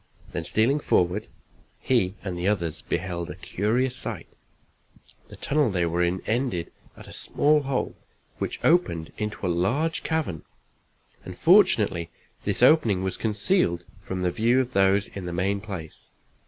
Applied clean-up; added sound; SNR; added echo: none; none; none; none.